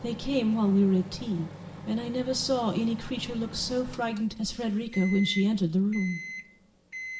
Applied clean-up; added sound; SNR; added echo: none; Microwave oven; 14 dB; reverberation time 1.6 s.